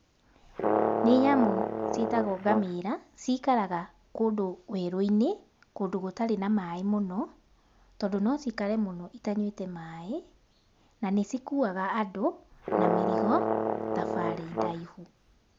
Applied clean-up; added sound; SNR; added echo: none; Brass instrument; -1 dB; none.